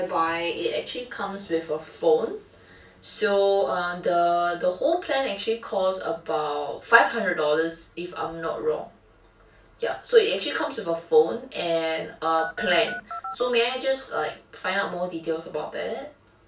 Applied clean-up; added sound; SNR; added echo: none; Telephone; 8 dB; reverberation time 0.3 s.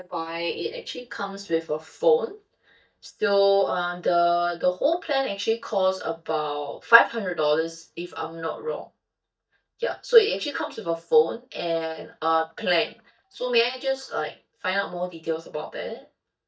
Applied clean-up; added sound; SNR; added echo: neural mask model DeepFilterNet 3.